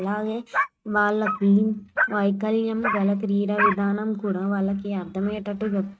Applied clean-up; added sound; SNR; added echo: neural mask model RNNoise.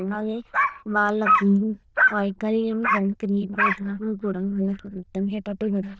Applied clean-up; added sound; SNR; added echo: neural diffusion model UNIVERSE++.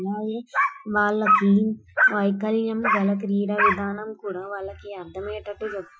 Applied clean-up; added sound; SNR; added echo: classical method Wiener filter.